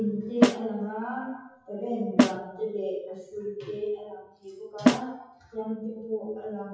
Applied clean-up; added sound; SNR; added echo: classical method WPE with log-MMSE.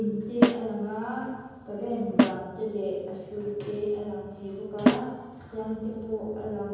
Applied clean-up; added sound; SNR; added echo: none; Snare drum; -3 dB; reverberation time 1.2 s.